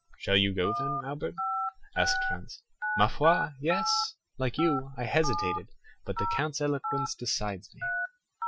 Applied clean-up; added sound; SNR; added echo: classical method Wiener filter.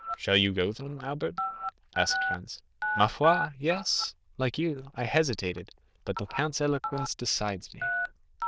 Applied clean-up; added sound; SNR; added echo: neural diffusion model UNIVERSE++.